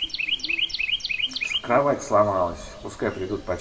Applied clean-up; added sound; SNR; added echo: none; Chirp, tweet; 4 dB; reverberation time 1.6 s.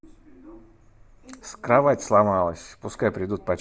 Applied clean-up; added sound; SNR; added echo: none; none; none; none.